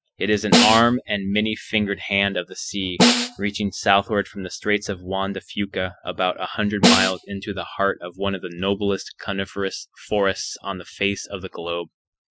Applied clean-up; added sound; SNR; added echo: classical method Wiener filter.